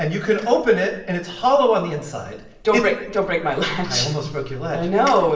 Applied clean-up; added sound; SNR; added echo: none; none; none; reverberation time 0.7 s.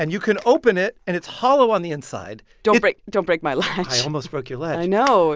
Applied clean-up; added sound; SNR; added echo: none; none; none; none.